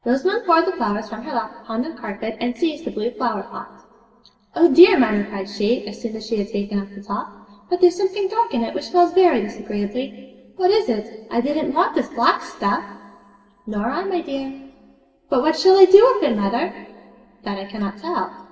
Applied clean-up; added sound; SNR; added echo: none; none; none; reverberation time 2.4 s.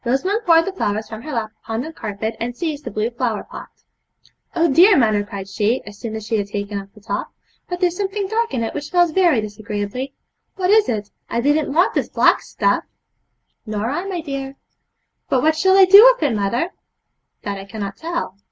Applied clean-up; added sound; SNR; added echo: none; none; none; none.